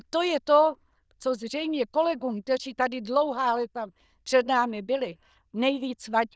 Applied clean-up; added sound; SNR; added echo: neural diffusion model UNIVERSE++.